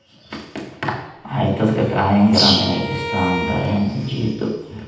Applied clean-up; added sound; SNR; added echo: none; Bowed string instrument; 11 dB; reverberation time 0.8 s.